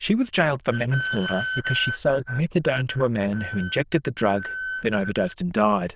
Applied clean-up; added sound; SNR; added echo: neural diffusion model UNIVERSE++.